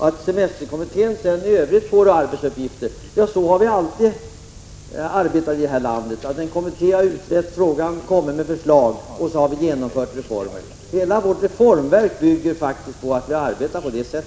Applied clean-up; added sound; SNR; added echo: none; none; none; none.